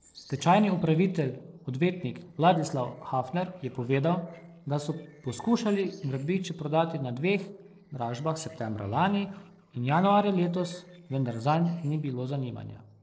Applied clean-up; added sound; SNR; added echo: neural separator model SepFormer DNS4.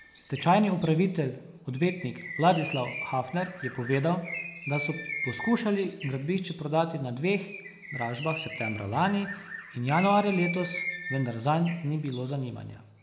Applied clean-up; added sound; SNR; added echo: none; Bird; 11 dB; none.